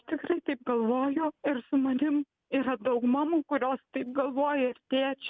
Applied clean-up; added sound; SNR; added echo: none; none; none; none.